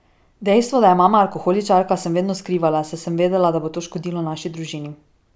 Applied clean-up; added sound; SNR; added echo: none; none; none; none.